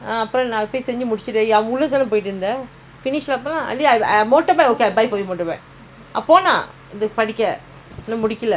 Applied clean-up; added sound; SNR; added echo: none; none; none; none.